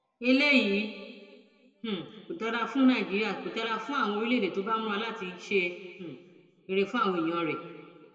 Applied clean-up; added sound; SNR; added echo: none; none; none; reverberation time 1.7 s.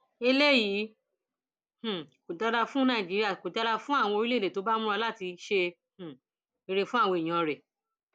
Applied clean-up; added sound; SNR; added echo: none; none; none; none.